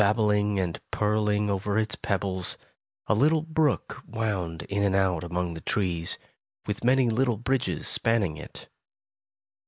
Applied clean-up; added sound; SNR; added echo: none; none; none; none.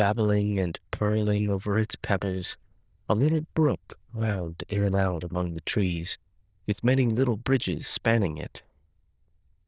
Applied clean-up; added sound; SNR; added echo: neural diffusion model UNIVERSE++.